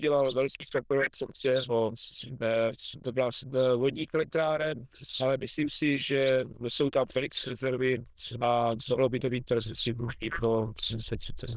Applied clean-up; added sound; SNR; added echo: neural diffusion model UNIVERSE++.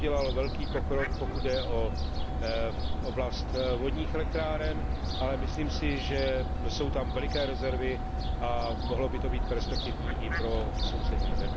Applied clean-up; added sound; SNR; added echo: none; Fowl; -4 dB; none.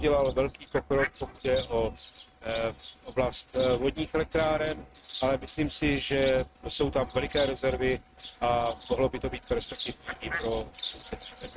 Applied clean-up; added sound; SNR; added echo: neural mask model RNNoise.